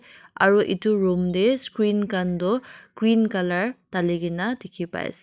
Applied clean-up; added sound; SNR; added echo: neural mask model RNNoise.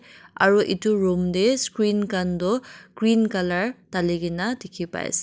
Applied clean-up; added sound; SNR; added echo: none; none; none; none.